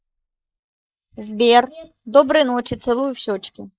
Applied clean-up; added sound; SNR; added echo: neural mask model Resemble Enhance denoiser.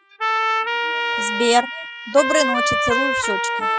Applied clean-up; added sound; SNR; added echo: classical method spectral subtraction.